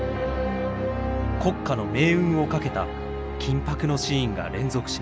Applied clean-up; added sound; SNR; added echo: none; none; none; none.